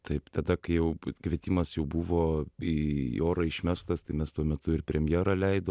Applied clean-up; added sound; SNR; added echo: none; none; none; none.